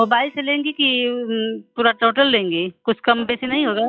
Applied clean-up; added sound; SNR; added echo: classical method log-MMSE.